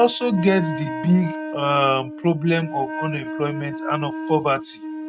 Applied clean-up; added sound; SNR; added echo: neural mask model RNNoise.